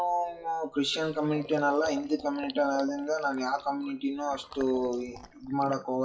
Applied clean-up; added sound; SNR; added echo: classical method WPE with log-MMSE.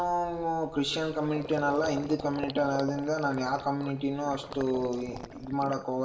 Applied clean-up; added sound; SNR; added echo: none; Gurgling; 13 dB; reverberation time 0.8 s.